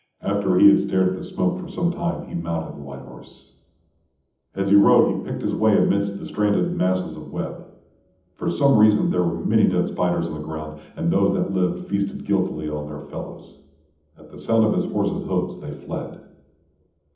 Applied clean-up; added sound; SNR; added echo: none; none; none; reverberation time 0.8 s.